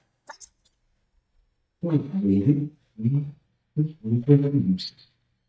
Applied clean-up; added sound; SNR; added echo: neural mask model DeepFilterNet 3.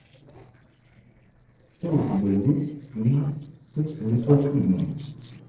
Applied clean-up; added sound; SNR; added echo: neural separator model SepFormer DNS4.